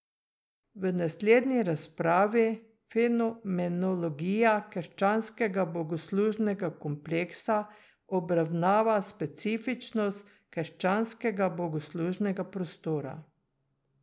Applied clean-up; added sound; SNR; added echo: none; none; none; none.